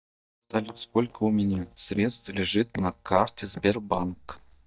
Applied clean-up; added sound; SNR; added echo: neural mask model DeepFilterNet 3.